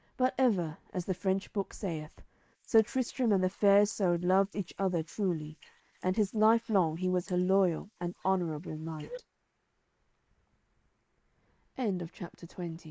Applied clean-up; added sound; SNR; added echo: neural mask model Resemble Enhance denoiser.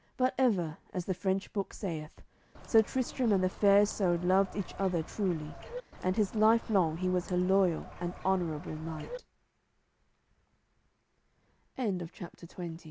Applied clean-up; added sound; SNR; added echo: none; Bird; 14 dB; none.